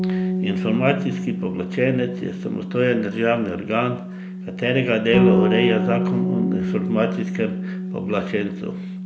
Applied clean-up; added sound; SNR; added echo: none; Bass guitar; 1 dB; none.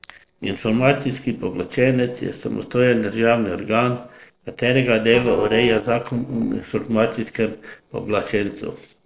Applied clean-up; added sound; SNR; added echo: neural separator model SepFormer DNS4.